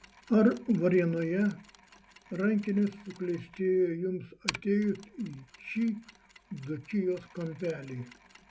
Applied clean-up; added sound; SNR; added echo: none; Mechanisms; 18 dB; none.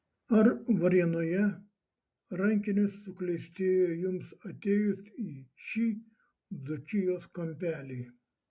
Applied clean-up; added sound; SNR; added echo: none; none; none; none.